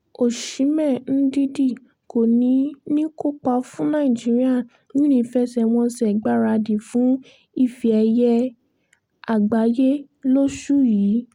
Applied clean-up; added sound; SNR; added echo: none; none; none; none.